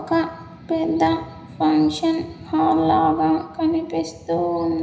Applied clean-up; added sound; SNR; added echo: none; none; none; reverberation time 0.9 s.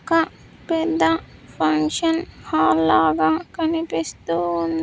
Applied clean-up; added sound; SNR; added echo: none; none; none; none.